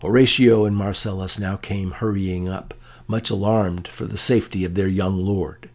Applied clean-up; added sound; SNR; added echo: none; none; none; none.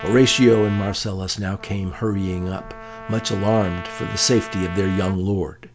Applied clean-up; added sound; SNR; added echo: none; Trumpet; 15 dB; none.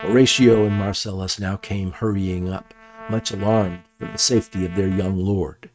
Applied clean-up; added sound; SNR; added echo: neural mask model RNNoise.